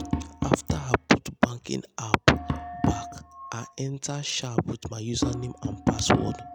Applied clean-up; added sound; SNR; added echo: none; Tap; 6 dB; none.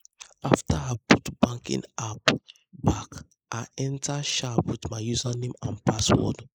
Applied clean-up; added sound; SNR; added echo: neural mask model Resemble Enhance denoiser.